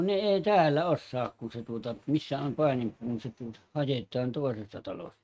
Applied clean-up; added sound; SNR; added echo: neural mask model RNNoise.